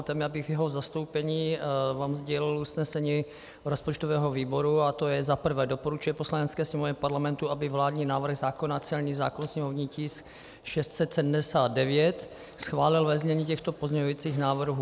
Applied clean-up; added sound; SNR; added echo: none; none; none; none.